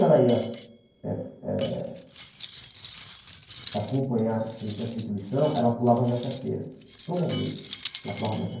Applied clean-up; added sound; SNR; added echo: none; Cutlery, silverware; 6 dB; reverberation time 0.9 s.